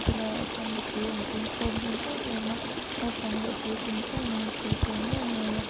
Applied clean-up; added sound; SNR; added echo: none; Stream; -2 dB; none.